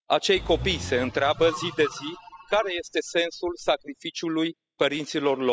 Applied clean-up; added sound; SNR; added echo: classical method spectral subtraction.